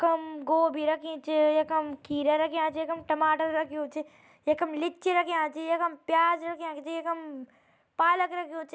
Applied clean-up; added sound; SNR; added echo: none; none; none; none.